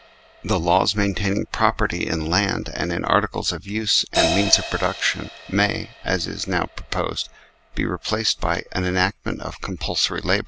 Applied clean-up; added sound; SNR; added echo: none; Crash cymbal; 12 dB; none.